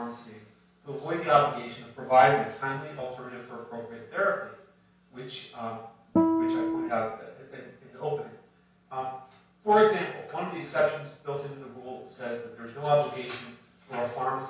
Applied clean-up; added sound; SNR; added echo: none; Guitar; -4 dB; reverberation time 0.5 s.